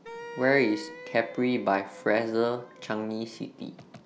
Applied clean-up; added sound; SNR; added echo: none; Wind instrument, woodwind instrument; 16 dB; none.